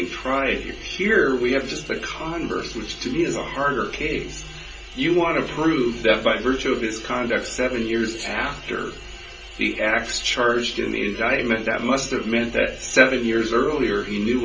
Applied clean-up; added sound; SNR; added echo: none; none; none; reverberation time 0.3 s.